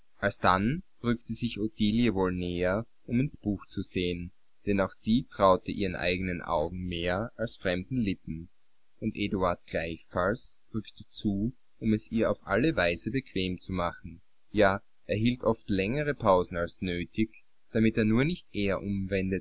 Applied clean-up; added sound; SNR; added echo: none; none; none; none.